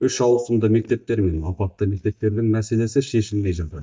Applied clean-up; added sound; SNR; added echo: neural mask model DeepFilterNet 3.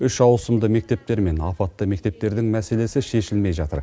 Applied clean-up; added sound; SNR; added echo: none; none; none; none.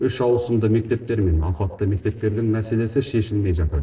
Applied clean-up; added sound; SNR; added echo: neural separator model SepFormer DNS4.